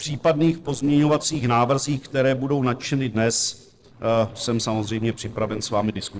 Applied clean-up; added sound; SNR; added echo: neural separator model SepFormer DNS4.